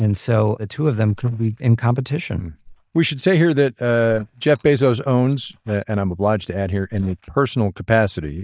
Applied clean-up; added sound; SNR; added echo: neural mask model DeepFilterNet 3.